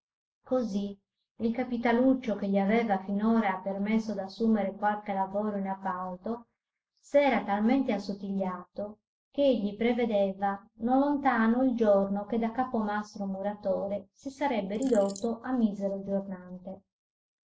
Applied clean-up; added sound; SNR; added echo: neural mask model Resemble Enhance denoiser.